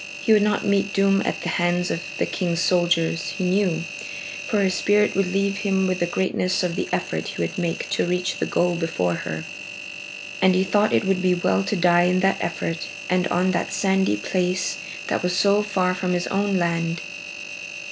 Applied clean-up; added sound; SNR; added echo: none; Engine; 12 dB; none.